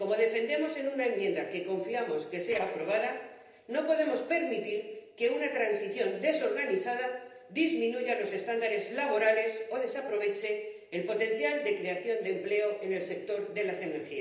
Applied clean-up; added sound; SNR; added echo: neural separator model SepFormer DNS4.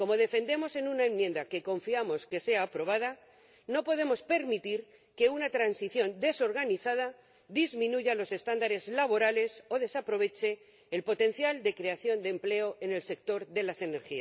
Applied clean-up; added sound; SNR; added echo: none; none; none; none.